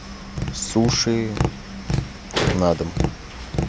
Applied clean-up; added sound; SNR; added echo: none; Tap; 0 dB; none.